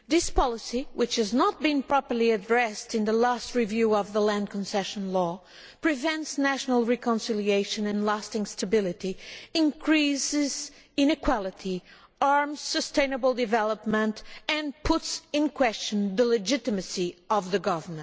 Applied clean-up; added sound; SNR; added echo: none; none; none; none.